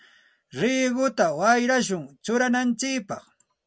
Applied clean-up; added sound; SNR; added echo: none; none; none; none.